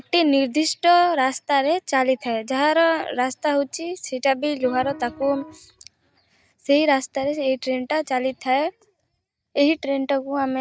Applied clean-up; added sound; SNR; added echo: neural mask model DeepFilterNet 3.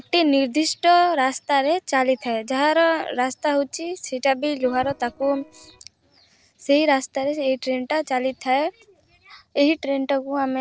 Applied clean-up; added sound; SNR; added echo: neural separator model SepFormer DNS4.